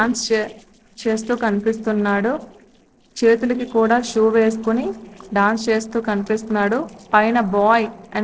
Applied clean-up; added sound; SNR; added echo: neural separator model SepFormer DNS4.